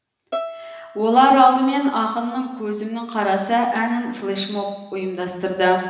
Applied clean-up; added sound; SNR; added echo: none; Bowed string instrument; 16 dB; reverberation time 1.0 s.